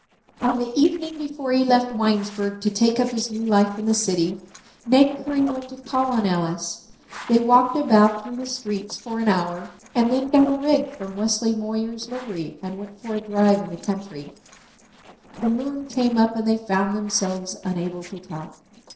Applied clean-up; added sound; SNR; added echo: neural separator model SepFormer DNS4.